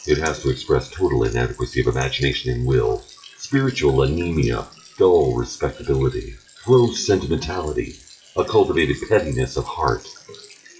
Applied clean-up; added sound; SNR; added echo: classical method WPE with log-MMSE.